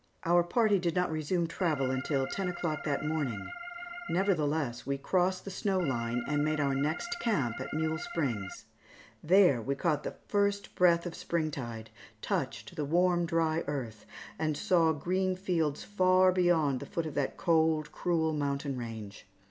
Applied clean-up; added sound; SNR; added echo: none; Organ; 11 dB; none.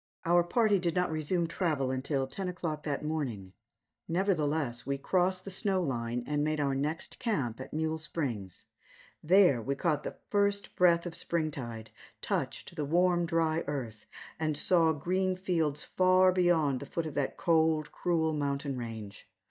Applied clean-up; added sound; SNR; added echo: neural mask model DeepFilterNet 3.